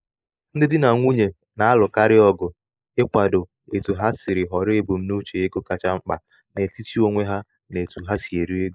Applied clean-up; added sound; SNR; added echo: neural mask model Resemble Enhance denoiser.